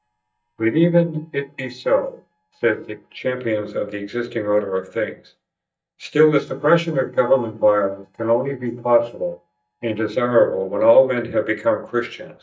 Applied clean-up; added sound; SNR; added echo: neural mask model DeepFilterNet 3.